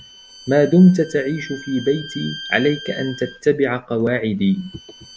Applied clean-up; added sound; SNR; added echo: none; Bowed string instrument; 18 dB; none.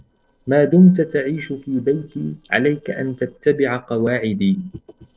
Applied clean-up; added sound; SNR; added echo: neural separator model SepFormer DNS4.